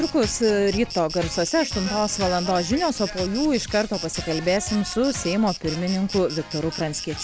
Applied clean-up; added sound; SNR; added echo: none; Insect; 11 dB; none.